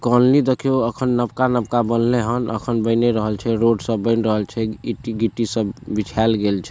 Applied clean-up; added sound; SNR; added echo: none; none; none; none.